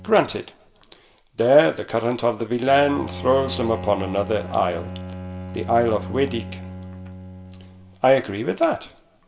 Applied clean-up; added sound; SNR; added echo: none; Bowed string instrument; 13 dB; reverberation time 0.7 s.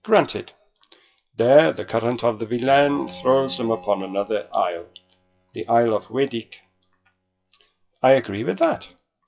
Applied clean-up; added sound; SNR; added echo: classical method WPE with log-MMSE.